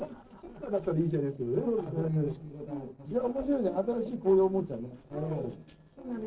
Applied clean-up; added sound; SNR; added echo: neural separator model SepFormer DNS4.